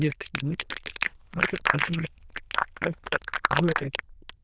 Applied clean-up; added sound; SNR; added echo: neural diffusion model UNIVERSE++.